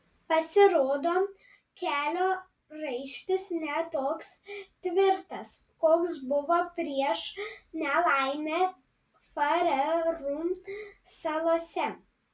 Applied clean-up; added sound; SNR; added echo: none; none; none; none.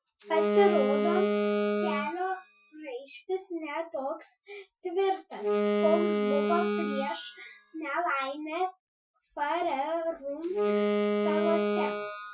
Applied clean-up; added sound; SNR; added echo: classical method Wiener filter.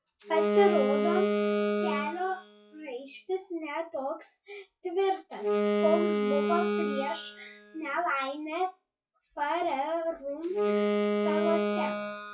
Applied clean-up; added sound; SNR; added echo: classical method log-MMSE.